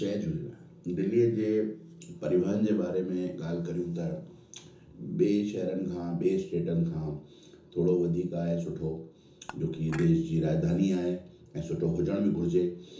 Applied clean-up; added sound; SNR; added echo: none; Dishes, pots, and pans / Chink, clink; 17 dB; reverberation time 0.7 s.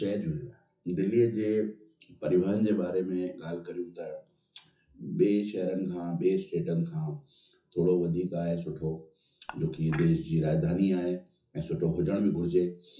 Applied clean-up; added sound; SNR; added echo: classical method WPE with log-MMSE.